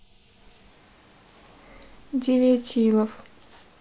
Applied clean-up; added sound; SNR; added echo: neural mask model Resemble Enhance denoiser.